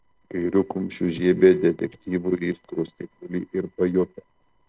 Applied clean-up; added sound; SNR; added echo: neural separator model SepFormer DNS4.